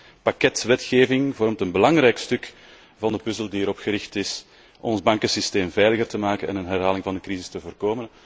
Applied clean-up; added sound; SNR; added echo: none; none; none; none.